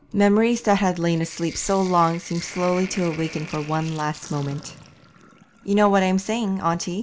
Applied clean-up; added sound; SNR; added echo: none; Sink (filling or washing); 19 dB; none.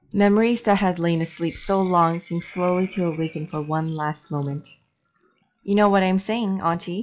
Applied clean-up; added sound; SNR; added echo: classical method log-MMSE.